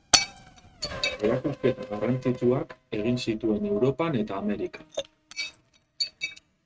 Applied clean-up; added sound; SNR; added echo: neural mask model RNNoise.